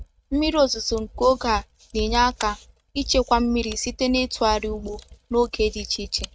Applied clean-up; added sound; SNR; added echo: neural mask model RNNoise.